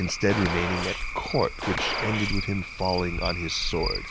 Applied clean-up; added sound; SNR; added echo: none; Gunshot, gunfire + Cricket / Frog; 3 dB; none.